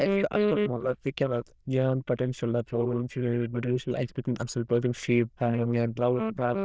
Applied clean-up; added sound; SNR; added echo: neural diffusion model UNIVERSE++.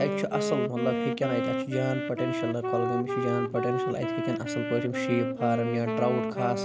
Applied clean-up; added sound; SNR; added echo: none; Wind instrument, woodwind instrument; 0 dB; none.